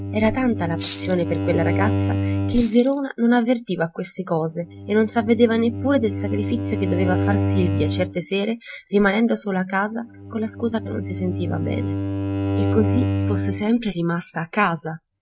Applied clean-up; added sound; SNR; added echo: neural mask model RNNoise.